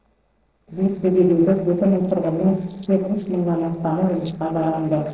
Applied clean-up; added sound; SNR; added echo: neural separator model SepFormer DNS4.